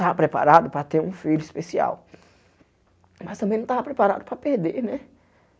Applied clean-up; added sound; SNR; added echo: none; none; none; none.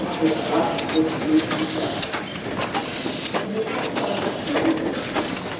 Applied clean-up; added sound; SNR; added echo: none; Hiss; 0 dB; reverberation time 1.1 s.